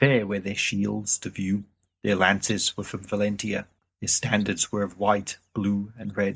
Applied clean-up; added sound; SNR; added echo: neural mask model DeepFilterNet 3.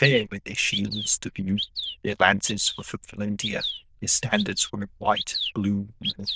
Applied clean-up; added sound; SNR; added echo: neural diffusion model UNIVERSE++.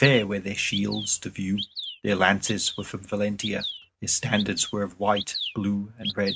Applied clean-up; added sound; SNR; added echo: neural mask model RNNoise.